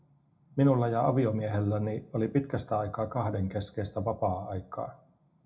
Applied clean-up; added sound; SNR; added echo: none; none; none; reverberation time 0.3 s.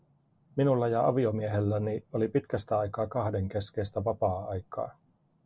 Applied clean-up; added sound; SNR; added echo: none; none; none; none.